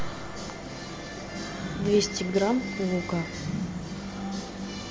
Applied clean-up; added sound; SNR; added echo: none; none; none; none.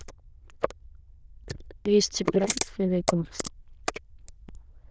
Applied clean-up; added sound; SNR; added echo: neural diffusion model UNIVERSE++.